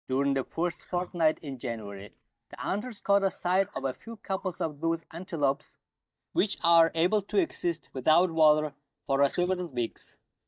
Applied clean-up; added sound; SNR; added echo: neural mask model DeepFilterNet 3.